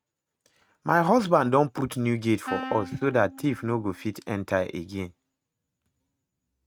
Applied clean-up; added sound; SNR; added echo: neural mask model RNNoise.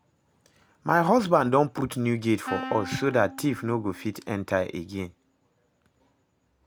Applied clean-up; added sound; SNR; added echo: none; Wind instrument, woodwind instrument; 13 dB; none.